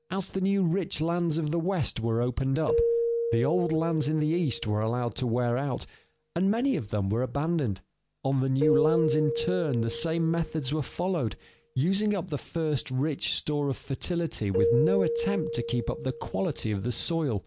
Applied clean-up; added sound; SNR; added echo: none; Keyboard (musical); 6 dB; none.